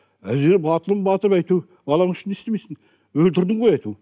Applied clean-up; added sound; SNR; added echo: none; none; none; none.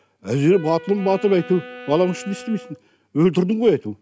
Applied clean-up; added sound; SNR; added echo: none; Wind instrument, woodwind instrument; 18 dB; none.